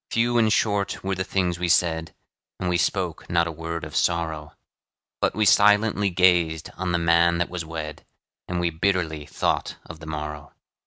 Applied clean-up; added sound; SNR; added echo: none; none; none; none.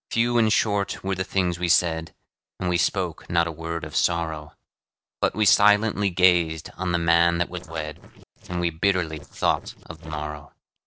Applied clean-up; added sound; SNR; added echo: neural separator model SepFormer DNS4.